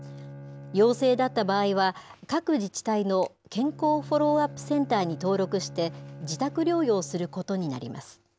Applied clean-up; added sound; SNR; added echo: none; Bowed string instrument; 17 dB; none.